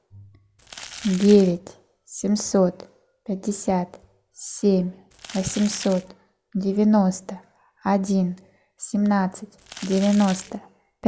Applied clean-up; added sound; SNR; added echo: none; Crumpling, crinkling; 15 dB; none.